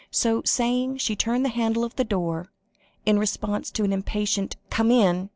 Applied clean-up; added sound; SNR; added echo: none; none; none; none.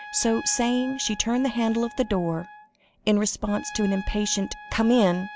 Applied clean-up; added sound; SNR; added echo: none; Trumpet; 16 dB; none.